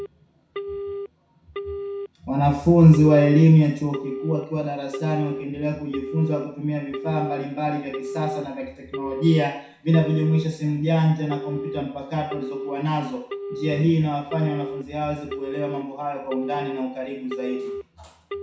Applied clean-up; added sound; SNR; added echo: none; Telephone; 11 dB; reverberation time 0.6 s.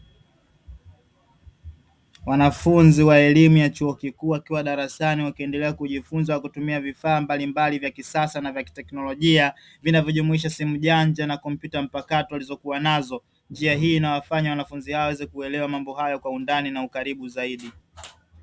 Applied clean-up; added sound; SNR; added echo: none; none; none; none.